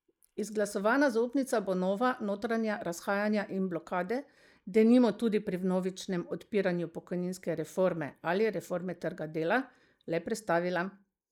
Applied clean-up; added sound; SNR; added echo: neural mask model Resemble Enhance denoiser.